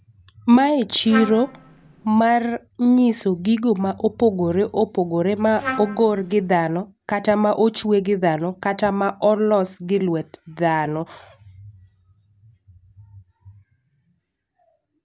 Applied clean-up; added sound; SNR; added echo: none; Trumpet; 10 dB; none.